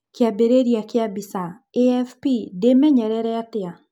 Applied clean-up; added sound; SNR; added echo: none; none; none; none.